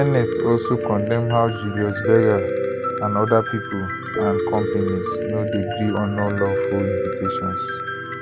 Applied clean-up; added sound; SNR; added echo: none; Piano; 1 dB; none.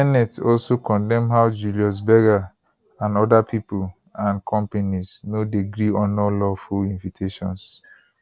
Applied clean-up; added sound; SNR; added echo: none; none; none; none.